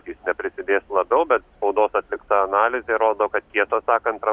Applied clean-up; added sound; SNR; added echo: none; none; none; none.